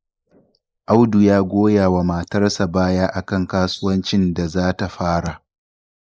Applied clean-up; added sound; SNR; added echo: neural mask model Resemble Enhance denoiser.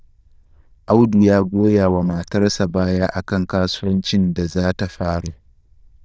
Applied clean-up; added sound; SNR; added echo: neural diffusion model UNIVERSE++.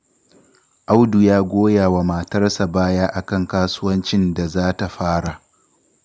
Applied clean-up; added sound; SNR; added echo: none; none; none; none.